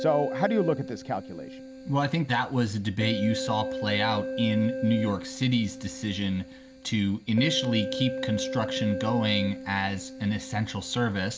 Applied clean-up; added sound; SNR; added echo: none; Keyboard (musical); 8 dB; none.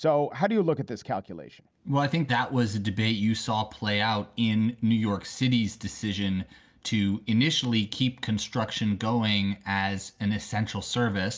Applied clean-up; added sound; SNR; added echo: none; none; none; none.